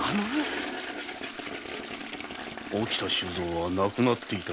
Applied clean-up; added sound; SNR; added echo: none; Toilet flush; 5 dB; none.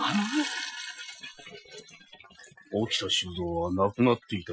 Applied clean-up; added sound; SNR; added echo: classical method Wiener filter.